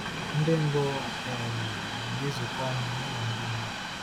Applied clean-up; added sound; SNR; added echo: none; Train; 3 dB; none.